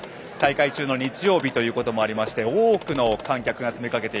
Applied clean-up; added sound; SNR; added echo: none; Clock; 18 dB; none.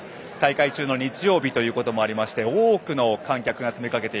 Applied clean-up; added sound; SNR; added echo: none; none; none; none.